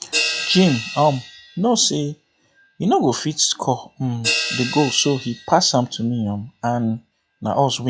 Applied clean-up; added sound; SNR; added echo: classical method log-MMSE.